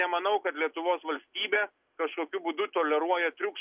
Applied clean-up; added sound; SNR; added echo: none; none; none; none.